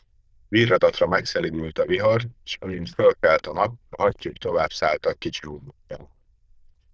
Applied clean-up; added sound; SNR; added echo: neural diffusion model UNIVERSE++.